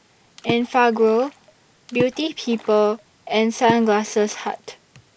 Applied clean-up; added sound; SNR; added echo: none; Water / Splash, splatter; 14 dB; none.